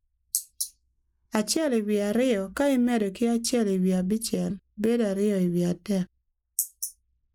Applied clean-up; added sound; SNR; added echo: neural mask model Resemble Enhance denoiser.